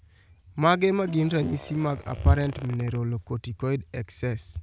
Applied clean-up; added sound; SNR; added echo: none; Bowed string instrument + Zipper (clothing); 19 dB; none.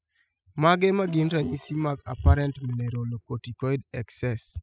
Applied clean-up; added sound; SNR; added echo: classical method spectral subtraction.